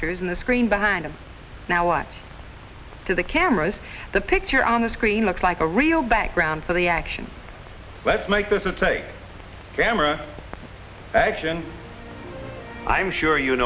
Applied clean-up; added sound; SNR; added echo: none; none; none; none.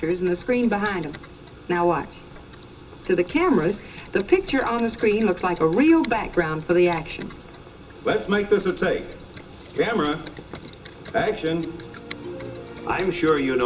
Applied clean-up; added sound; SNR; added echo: none; Computer keyboard; 19 dB; reverberation time 0.2 s.